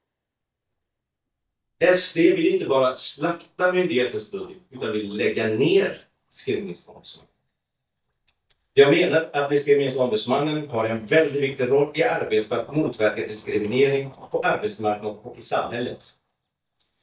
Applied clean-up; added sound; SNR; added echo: neural mask model DeepFilterNet 3.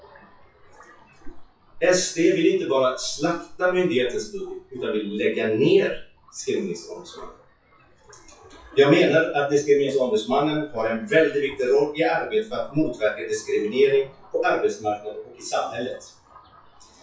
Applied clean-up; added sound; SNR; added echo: classical method WPE with log-MMSE.